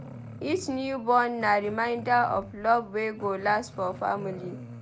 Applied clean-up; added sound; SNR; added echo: none; Growling; 16 dB; none.